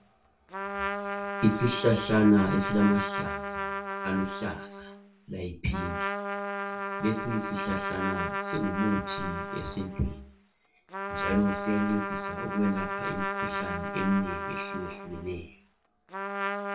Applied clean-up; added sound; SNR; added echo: none; Trumpet; 4 dB; reverberation time 0.3 s.